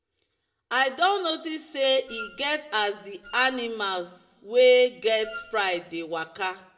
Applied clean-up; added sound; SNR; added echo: none; Wind instrument, woodwind instrument; 16 dB; reverberation time 0.8 s.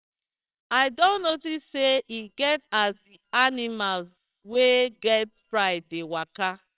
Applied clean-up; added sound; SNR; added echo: neural separator model SepFormer WHAMR!.